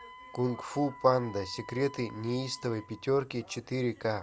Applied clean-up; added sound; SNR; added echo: none; Wind instrument, woodwind instrument; 19 dB; none.